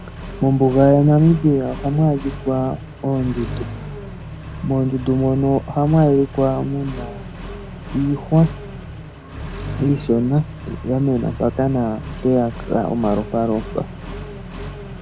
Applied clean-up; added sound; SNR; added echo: none; Accelerating, revving, vroom; 12 dB; none.